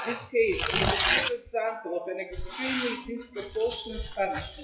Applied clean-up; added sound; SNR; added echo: classical method WPE with log-MMSE.